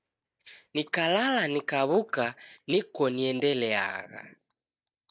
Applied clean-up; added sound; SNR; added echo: neural mask model DeepFilterNet 3.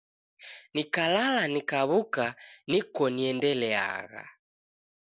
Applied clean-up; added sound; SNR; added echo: none; none; none; none.